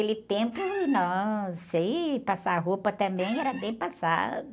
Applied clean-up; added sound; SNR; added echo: none; Squeak; 14 dB; none.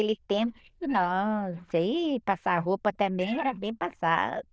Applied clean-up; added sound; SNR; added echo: neural diffusion model UNIVERSE++.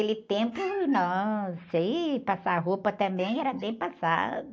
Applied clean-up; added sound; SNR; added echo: neural mask model Resemble Enhance denoiser.